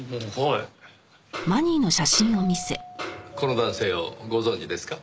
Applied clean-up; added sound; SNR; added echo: none; Snare drum + Doorbell; 12 dB; none.